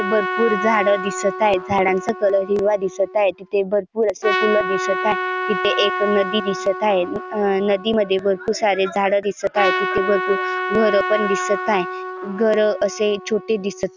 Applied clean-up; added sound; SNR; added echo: none; Trumpet; 6 dB; none.